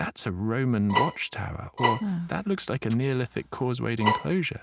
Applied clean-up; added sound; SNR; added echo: none; Bowed string instrument; 1 dB; none.